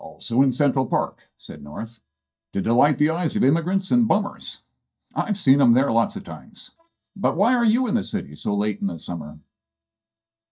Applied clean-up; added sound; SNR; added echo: neural mask model DeepFilterNet 3.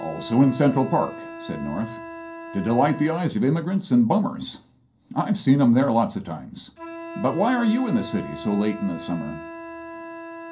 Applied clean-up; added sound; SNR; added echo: none; Wind instrument, woodwind instrument; 15 dB; reverberation time 0.3 s.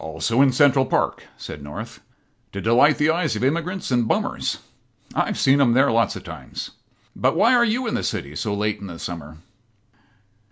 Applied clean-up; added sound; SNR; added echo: none; none; none; none.